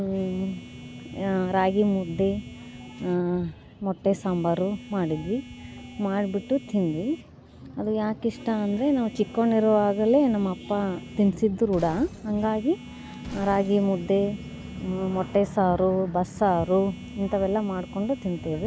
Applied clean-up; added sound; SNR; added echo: none; Glass + Telephone; 19 dB; none.